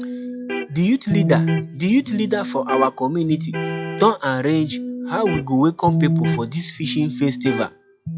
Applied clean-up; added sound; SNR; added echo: classical method log-MMSE.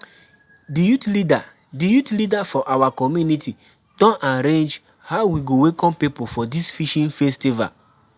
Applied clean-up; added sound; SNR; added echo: none; none; none; none.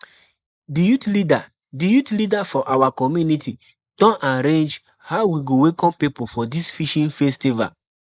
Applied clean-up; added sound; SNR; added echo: neural mask model Resemble Enhance denoiser.